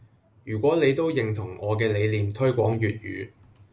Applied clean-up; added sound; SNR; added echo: none; none; none; none.